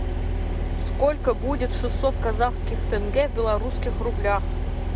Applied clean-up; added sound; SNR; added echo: none; none; none; none.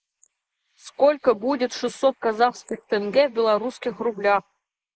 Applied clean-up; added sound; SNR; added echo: neural mask model Resemble Enhance denoiser.